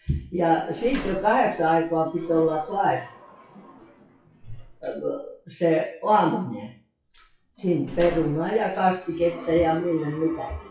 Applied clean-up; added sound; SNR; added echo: classical method WPE with log-MMSE.